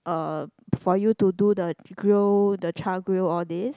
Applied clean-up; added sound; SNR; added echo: none; none; none; none.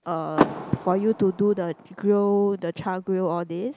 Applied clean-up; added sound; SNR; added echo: none; Car; 8 dB; none.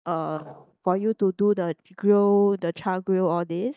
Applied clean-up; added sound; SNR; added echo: neural mask model DeepFilterNet 3.